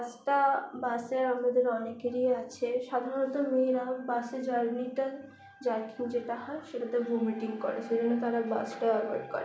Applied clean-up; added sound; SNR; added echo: none; none; none; none.